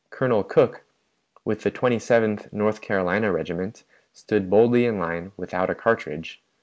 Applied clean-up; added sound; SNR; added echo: none; none; none; none.